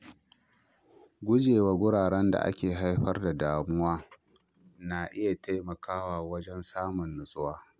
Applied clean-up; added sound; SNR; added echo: none; none; none; none.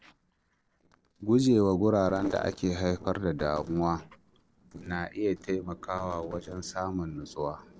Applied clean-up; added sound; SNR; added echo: neural separator model SepFormer DNS4.